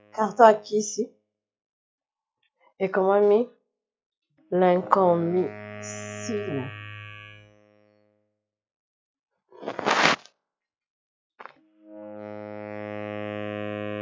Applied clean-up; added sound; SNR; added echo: classical method log-MMSE.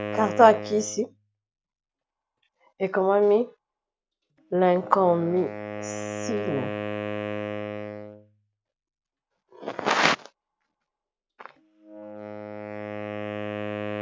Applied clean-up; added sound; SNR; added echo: none; Wind instrument, woodwind instrument; 9 dB; none.